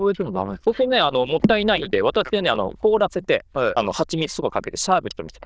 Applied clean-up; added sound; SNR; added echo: neural diffusion model UNIVERSE++.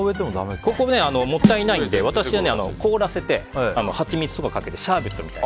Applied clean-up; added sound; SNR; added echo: none; Snare drum; 4 dB; none.